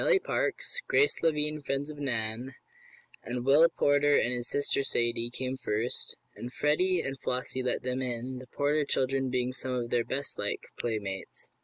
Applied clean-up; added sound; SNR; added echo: none; none; none; none.